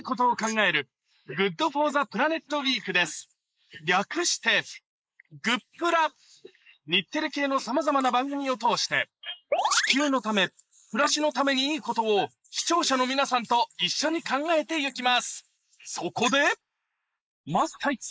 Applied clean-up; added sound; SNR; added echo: neural mask model Resemble Enhance denoiser.